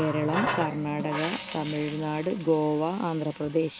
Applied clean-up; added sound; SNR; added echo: none; Water tap, faucet; 8 dB; none.